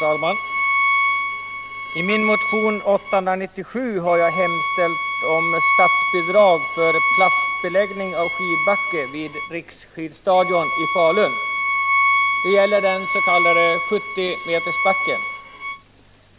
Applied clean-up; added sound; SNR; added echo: none; Bowed string instrument; 0 dB; none.